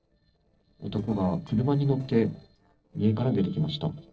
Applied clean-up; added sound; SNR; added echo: neural separator model SepFormer DNS4.